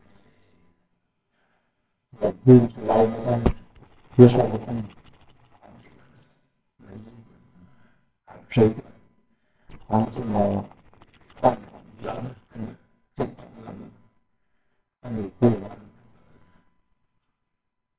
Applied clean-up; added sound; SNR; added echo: neural separator model SepFormer WHAMR!.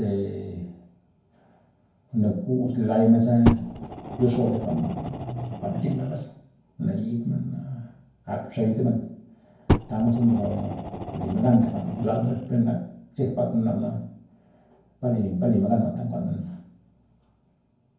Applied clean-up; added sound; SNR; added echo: none; Fire; 5 dB; reverberation time 0.9 s.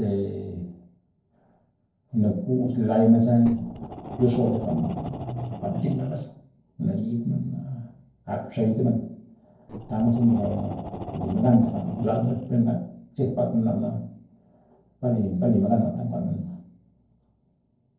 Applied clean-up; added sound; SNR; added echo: neural separator model SepFormer DNS4.